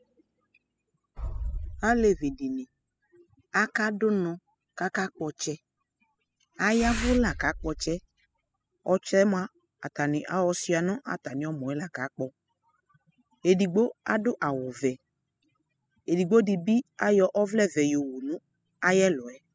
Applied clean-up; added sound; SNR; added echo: classical method spectral subtraction.